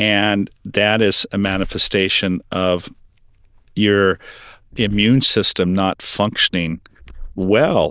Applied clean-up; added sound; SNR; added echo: neural diffusion model UNIVERSE++.